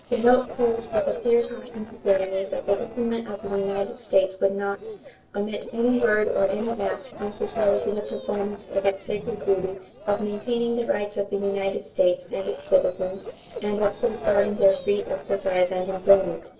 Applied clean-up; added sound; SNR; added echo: neural separator model SepFormer DNS4.